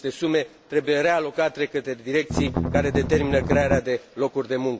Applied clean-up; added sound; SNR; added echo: none; Strum; 0 dB; none.